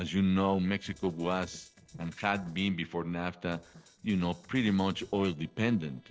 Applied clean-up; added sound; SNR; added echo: neural separator model SepFormer DNS4.